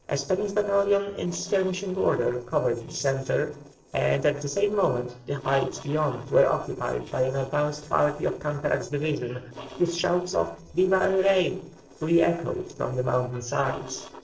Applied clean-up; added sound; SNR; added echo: neural separator model SepFormer DNS4.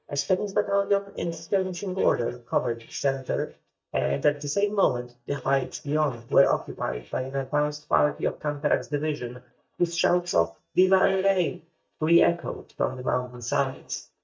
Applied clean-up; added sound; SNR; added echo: neural mask model DeepFilterNet 3.